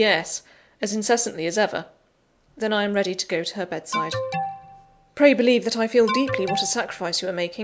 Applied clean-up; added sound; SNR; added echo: none; Alarm; 7 dB; none.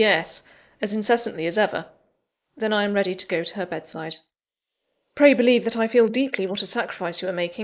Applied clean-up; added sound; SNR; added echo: neural mask model Resemble Enhance denoiser.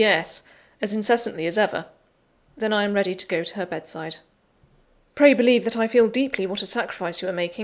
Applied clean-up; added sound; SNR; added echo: none; none; none; none.